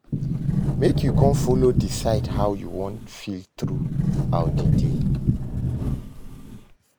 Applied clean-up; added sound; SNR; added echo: none; Sliding door; -5 dB; none.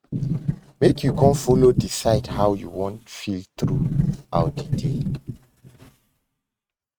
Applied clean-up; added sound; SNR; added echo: neural mask model RNNoise.